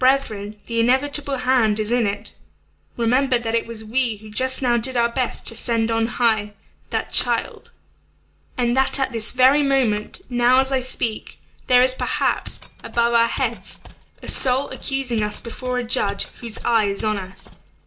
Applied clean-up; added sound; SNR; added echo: neural separator model SepFormer DNS4.